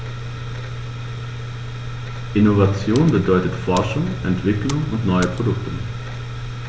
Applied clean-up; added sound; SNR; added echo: none; Computer keyboard; 18 dB; none.